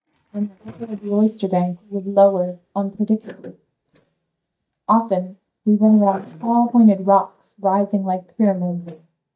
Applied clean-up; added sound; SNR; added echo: neural mask model DeepFilterNet 3.